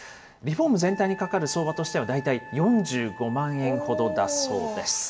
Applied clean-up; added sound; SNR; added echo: none; Wind instrument, woodwind instrument; 18 dB; reverberation time 0.5 s.